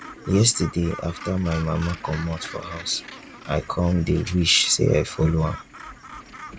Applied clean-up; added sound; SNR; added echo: none; Gull, seagull; 16 dB; none.